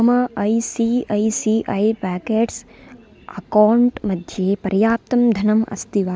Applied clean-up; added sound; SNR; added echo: none; none; none; none.